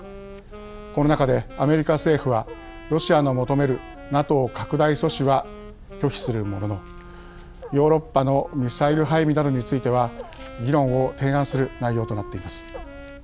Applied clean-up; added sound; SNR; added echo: none; Wind instrument, woodwind instrument + Wild animals; 15 dB; none.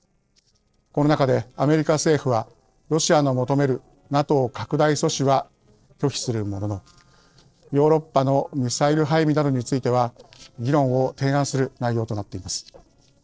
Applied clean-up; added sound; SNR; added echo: neural separator model SepFormer DNS4.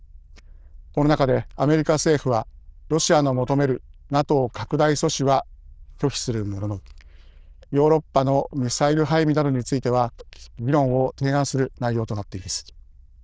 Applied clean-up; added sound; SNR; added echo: neural diffusion model UNIVERSE++.